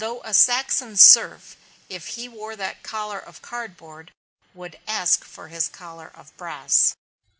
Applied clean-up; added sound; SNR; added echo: none; none; none; none.